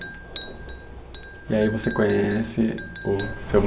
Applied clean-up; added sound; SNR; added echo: none; Chink, clink; 3 dB; none.